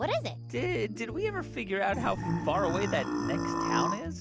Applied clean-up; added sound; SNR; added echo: none; Burping, eructation; 0 dB; none.